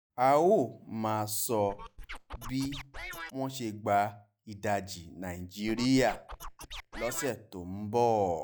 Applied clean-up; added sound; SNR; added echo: classical method log-MMSE.